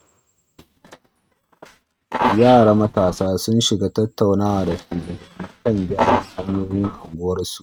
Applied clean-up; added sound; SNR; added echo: neural mask model RNNoise.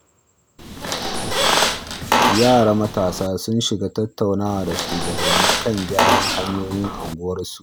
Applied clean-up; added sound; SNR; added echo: none; Squeak; -2 dB; none.